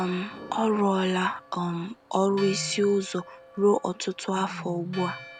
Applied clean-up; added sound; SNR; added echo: none; Church bell + Wild animals; 16 dB; none.